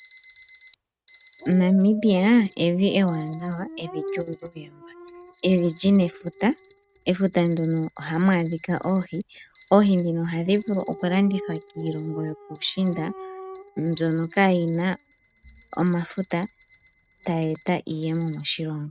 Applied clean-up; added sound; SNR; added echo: neural mask model RNNoise.